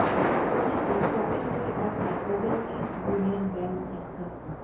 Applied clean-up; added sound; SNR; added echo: none; Thunder; -4 dB; reverberation time 2.2 s.